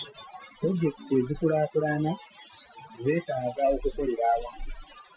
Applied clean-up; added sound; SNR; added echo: classical method Wiener filter.